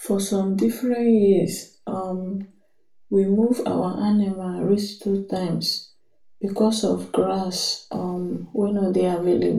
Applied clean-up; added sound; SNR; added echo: none; none; none; reverberation time 0.3 s.